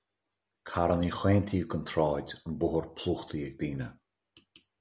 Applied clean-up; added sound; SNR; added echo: none; none; none; none.